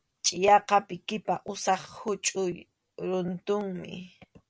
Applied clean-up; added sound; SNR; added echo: none; none; none; none.